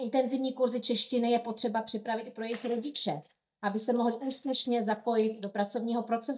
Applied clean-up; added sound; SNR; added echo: neural mask model DeepFilterNet 3.